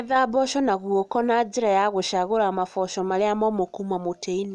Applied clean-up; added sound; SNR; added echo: none; none; none; none.